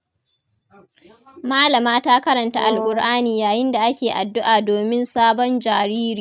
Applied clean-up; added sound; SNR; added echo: neural mask model RNNoise.